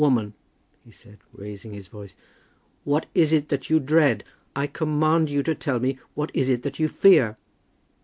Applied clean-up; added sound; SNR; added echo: none; none; none; none.